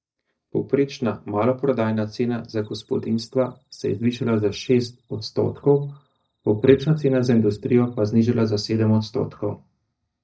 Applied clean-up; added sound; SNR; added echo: neural mask model DeepFilterNet 3.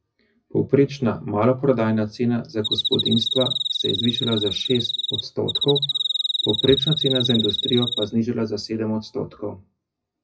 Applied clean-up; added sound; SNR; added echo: classical method WPE with log-MMSE.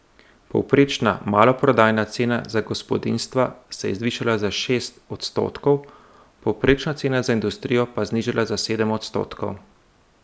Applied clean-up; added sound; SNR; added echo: none; none; none; none.